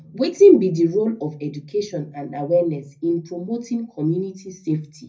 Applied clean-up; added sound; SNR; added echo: none; none; none; reverberation time 0.4 s.